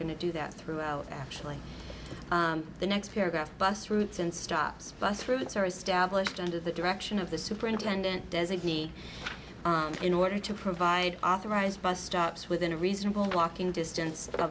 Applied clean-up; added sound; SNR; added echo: none; none; none; none.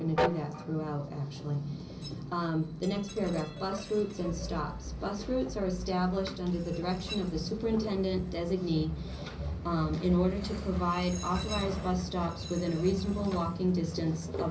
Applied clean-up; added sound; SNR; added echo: none; Train; 8 dB; reverberation time 0.5 s.